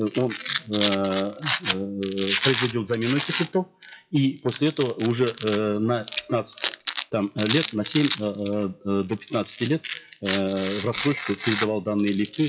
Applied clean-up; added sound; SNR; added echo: classical method WPE with log-MMSE.